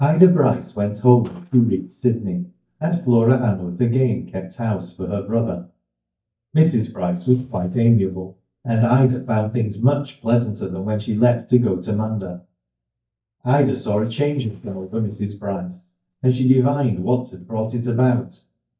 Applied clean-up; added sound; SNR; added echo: neural mask model DeepFilterNet 3.